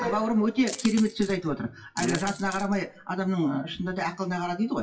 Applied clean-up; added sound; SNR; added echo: classical method WPE with log-MMSE.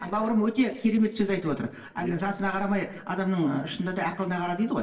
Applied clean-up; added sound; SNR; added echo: neural separator model SepFormer DNS4.